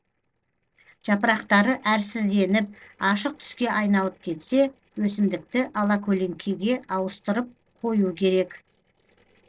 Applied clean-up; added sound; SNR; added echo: neural separator model SepFormer DNS4.